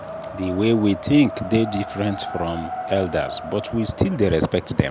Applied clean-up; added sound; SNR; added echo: none; Wind; 12 dB; none.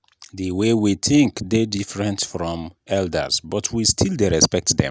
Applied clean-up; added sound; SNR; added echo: none; none; none; none.